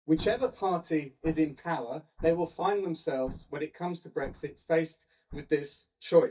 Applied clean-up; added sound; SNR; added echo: neural mask model DeepFilterNet 3.